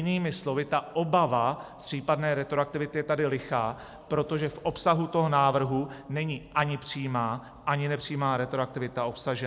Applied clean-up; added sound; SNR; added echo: none; none; none; none.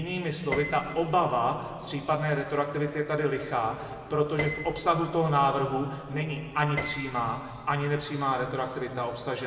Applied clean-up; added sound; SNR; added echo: none; Piano; 13 dB; reverberation time 2.4 s.